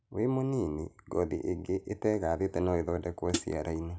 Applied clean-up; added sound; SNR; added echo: none; Hi-hat; 3 dB; none.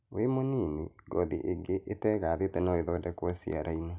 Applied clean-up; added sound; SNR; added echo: none; none; none; none.